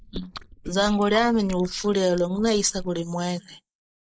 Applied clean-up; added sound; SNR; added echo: neural mask model Resemble Enhance denoiser.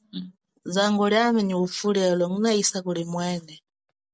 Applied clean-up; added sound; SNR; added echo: none; none; none; none.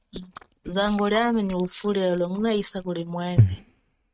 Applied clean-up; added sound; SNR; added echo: neural mask model RNNoise.